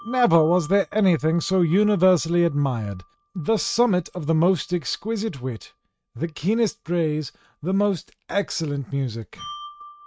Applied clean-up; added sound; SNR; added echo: neural mask model RNNoise.